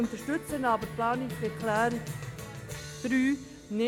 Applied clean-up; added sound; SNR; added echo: none; Cheering; 10 dB; none.